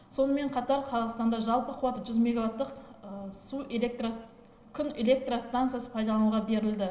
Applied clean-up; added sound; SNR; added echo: none; none; none; reverberation time 2.9 s.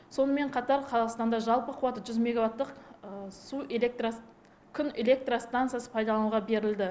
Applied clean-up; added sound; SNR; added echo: none; none; none; none.